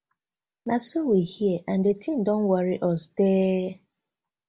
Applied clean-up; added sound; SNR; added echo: none; none; none; none.